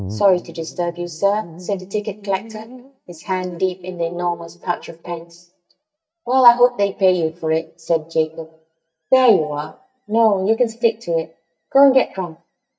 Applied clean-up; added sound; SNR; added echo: neural mask model DeepFilterNet 3.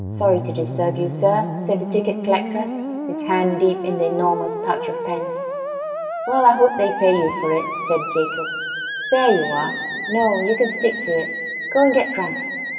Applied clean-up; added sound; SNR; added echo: none; Musical instrument; 6 dB; reverberation time 2.3 s.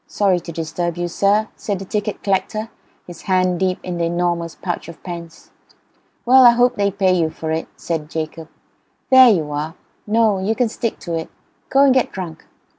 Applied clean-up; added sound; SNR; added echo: none; none; none; none.